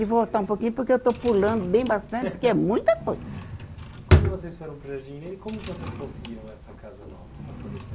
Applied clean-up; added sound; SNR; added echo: none; Drawer open or close; 4 dB; none.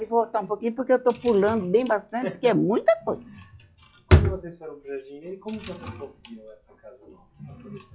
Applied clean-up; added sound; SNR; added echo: classical method log-MMSE.